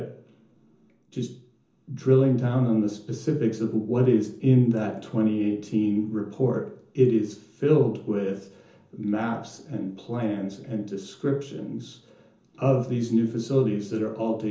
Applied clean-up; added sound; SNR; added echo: none; none; none; reverberation time 0.6 s.